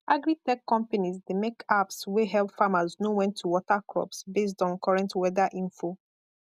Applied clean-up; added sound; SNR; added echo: none; none; none; none.